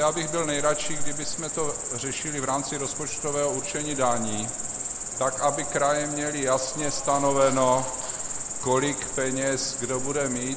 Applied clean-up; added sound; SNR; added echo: none; Cricket; 3 dB; none.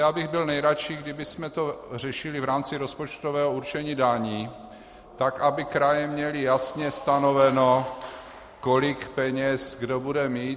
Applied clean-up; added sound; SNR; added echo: none; none; none; none.